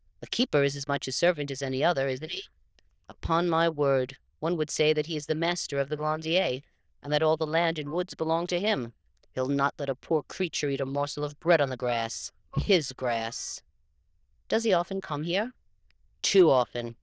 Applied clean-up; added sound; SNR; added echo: neural diffusion model UNIVERSE++.